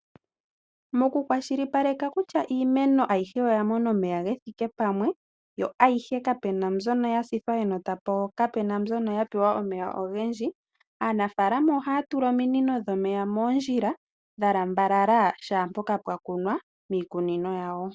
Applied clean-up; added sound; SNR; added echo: none; none; none; none.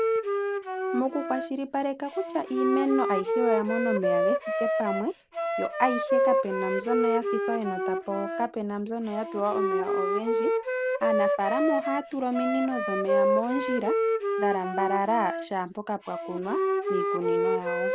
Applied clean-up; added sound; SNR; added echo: none; Wind instrument, woodwind instrument; -2 dB; none.